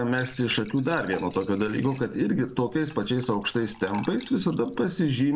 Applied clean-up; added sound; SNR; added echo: none; Fill (with liquid) / Trickle, dribble / Glass; 19 dB; none.